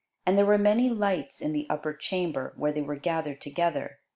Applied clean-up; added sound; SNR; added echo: none; none; none; none.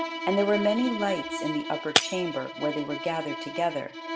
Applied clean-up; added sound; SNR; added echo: none; Shatter + Bowed string instrument; 4 dB; none.